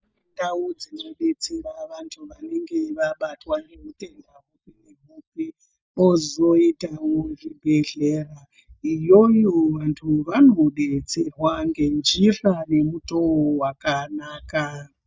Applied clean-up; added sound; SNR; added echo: neural mask model DeepFilterNet 3.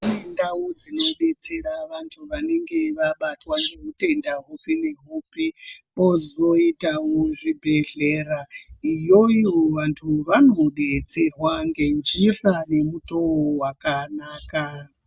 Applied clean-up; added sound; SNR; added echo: none; Hi-hat; 16 dB; none.